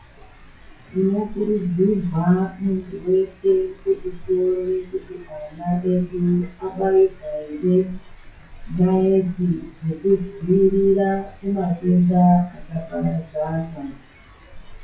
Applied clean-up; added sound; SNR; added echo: classical method WPE with log-MMSE.